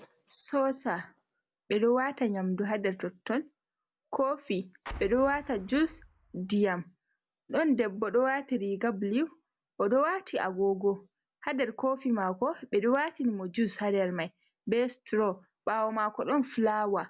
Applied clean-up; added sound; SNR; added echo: none; Explosion; 16 dB; none.